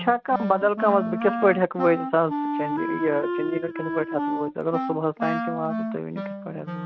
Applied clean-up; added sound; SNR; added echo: neural mask model RNNoise.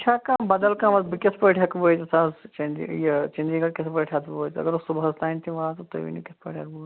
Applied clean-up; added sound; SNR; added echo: none; none; none; none.